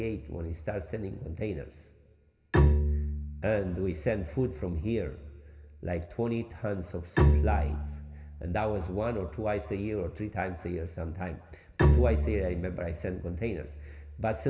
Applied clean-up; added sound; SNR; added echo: none; Bowed string instrument; -2 dB; reverberation time 1.4 s.